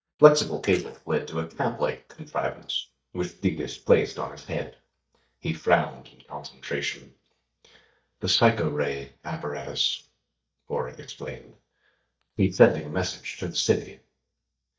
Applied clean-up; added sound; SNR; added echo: neural mask model DeepFilterNet 3.